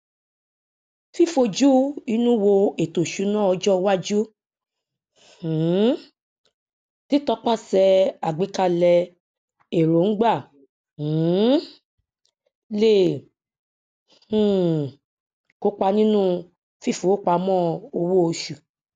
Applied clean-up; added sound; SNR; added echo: none; none; none; none.